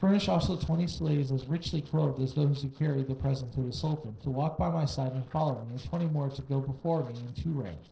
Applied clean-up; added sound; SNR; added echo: neural separator model SepFormer DNS4.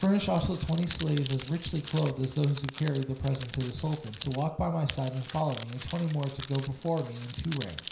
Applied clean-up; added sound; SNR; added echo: none; Crackle; 10 dB; reverberation time 0.5 s.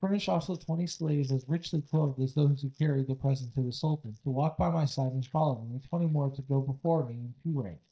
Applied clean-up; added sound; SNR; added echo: neural mask model DeepFilterNet 3.